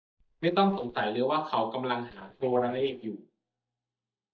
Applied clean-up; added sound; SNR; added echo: neural mask model DeepFilterNet 3.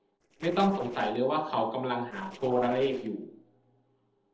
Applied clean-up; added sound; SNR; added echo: neural separator model SepFormer DNS4.